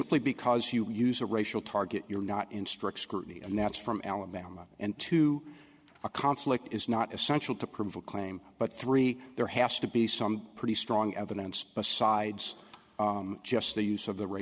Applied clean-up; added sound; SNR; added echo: none; none; none; none.